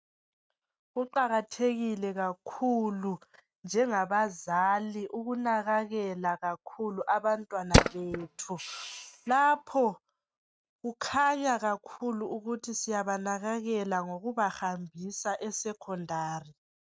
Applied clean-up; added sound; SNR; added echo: neural mask model RNNoise.